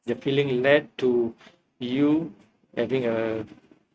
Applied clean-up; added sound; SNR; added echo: neural mask model RNNoise.